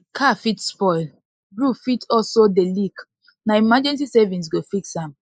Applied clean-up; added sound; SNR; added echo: neural mask model Resemble Enhance denoiser.